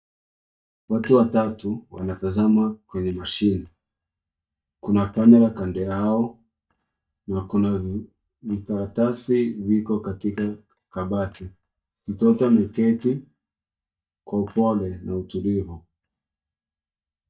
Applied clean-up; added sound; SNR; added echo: neural mask model DeepFilterNet 3.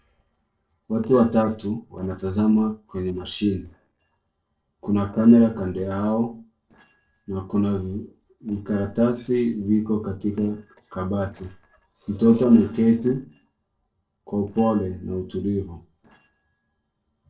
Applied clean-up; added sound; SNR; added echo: neural separator model SepFormer DNS4.